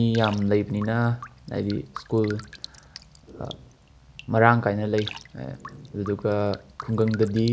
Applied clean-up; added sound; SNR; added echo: none; Raindrop; 18 dB; none.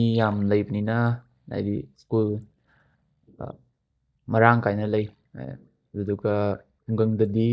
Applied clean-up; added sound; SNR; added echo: neural mask model DeepFilterNet 3.